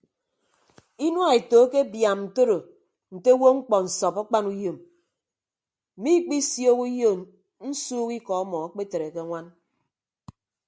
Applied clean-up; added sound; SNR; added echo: none; none; none; none.